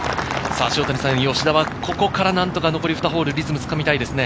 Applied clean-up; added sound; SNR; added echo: none; none; none; none.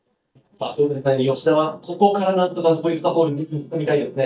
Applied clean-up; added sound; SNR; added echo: neural mask model DeepFilterNet 3.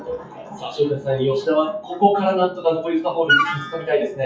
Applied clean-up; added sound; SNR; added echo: classical method WPE with log-MMSE.